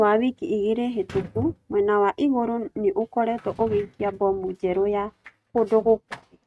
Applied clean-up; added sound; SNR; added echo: neural mask model RNNoise.